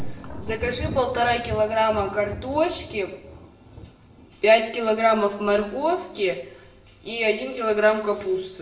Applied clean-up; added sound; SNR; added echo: none; Thunder; 15 dB; reverberation time 0.7 s.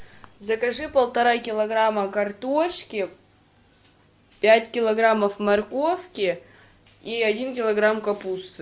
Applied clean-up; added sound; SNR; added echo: none; none; none; none.